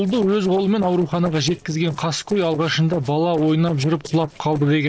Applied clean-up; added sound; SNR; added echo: neural separator model SepFormer DNS4.